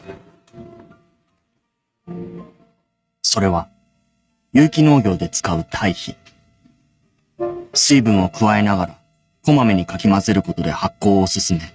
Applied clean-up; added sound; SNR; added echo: neural mask model RNNoise.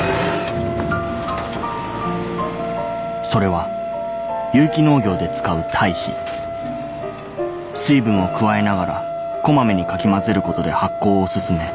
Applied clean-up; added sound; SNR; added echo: none; Wind instrument, woodwind instrument; 6 dB; none.